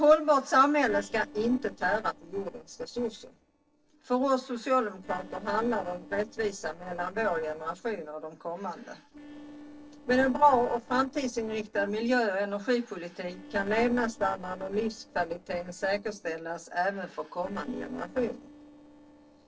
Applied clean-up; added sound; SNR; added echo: neural separator model SepFormer DNS4.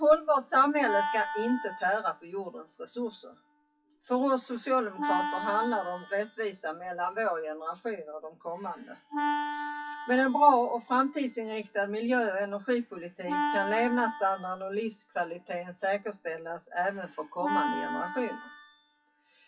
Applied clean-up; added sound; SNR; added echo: classical method WPE with log-MMSE.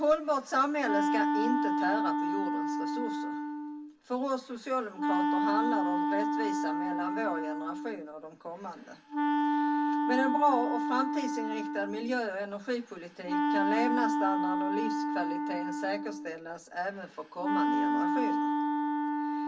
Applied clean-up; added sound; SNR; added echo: none; Wind instrument, woodwind instrument; -3 dB; reverberation time 0.2 s.